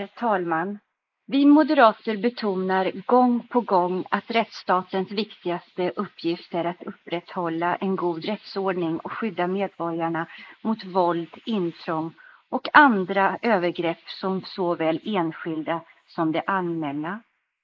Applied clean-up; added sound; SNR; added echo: neural mask model Resemble Enhance denoiser.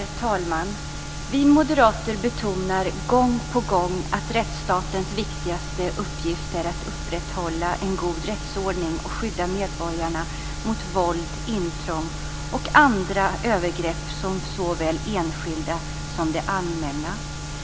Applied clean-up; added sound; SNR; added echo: none; Wind instrument, woodwind instrument; 20 dB; none.